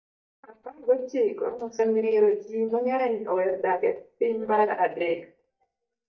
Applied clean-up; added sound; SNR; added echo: neural mask model DeepFilterNet 3.